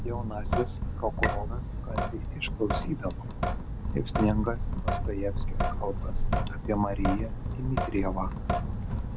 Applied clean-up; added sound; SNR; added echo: none; Drip / Sink (filling or washing); -4 dB; none.